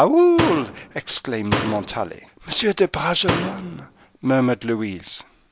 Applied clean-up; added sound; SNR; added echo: none; Slam; 6 dB; none.